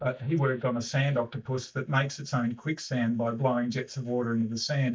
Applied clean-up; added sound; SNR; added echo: neural mask model DeepFilterNet 3.